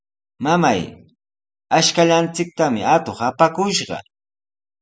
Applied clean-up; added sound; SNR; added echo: none; none; none; none.